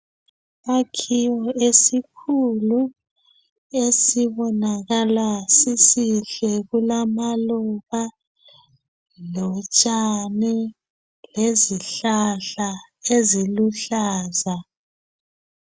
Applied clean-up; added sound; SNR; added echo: none; none; none; none.